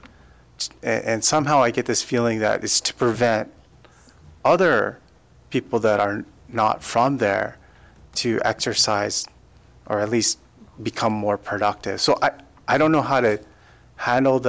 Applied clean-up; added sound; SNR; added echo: none; none; none; none.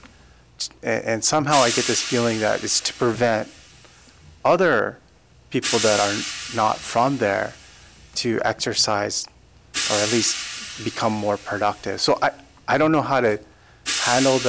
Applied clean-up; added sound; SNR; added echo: none; Hi-hat; 9 dB; none.